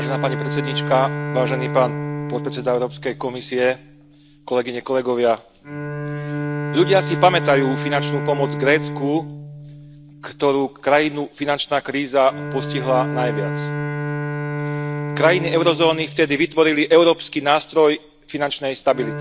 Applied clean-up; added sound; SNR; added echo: none; Bowed string instrument; 7 dB; none.